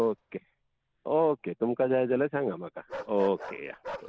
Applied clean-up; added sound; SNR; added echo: none; Bark; 16 dB; none.